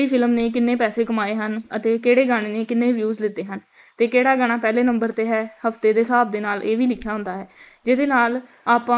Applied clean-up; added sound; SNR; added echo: neural mask model Resemble Enhance denoiser.